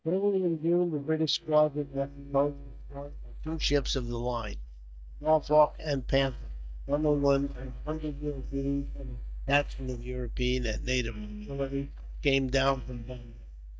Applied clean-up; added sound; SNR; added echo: neural mask model DeepFilterNet 3.